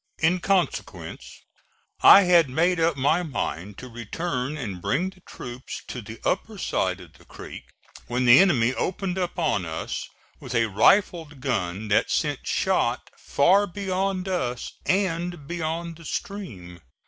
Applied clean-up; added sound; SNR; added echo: none; none; none; none.